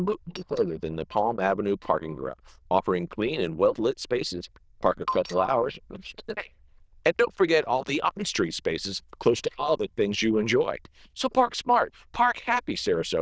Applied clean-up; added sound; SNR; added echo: neural diffusion model UNIVERSE++.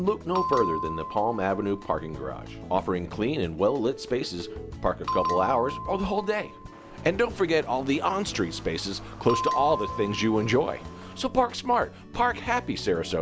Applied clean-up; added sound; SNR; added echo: none; Bell; 7 dB; none.